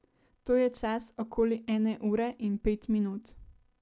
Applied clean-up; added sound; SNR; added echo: none; none; none; none.